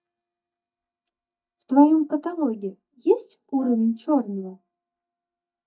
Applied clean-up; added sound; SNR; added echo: neural mask model DeepFilterNet 3.